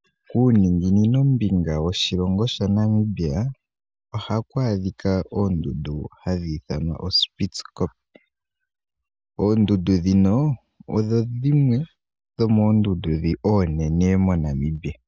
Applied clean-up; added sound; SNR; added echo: none; none; none; none.